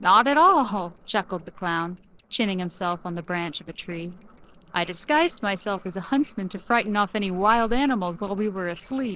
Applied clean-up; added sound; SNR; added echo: neural separator model SepFormer DNS4.